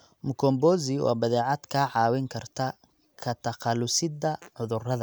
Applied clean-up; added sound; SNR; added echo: none; none; none; none.